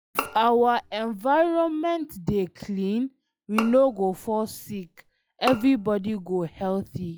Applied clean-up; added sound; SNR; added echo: classical method log-MMSE.